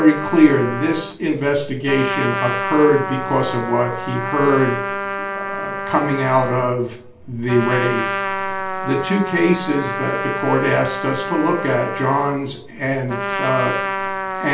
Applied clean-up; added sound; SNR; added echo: none; Trumpet; 6 dB; reverberation time 0.3 s.